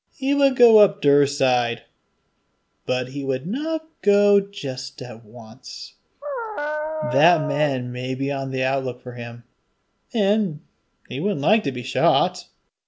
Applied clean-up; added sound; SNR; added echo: none; Dog; 5 dB; none.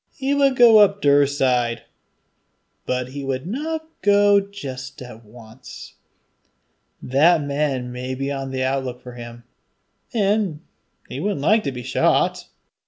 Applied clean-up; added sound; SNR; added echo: none; none; none; none.